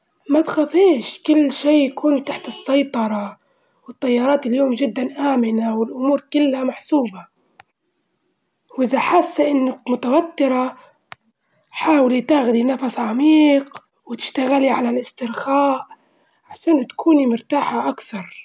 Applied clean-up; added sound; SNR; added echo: none; none; none; none.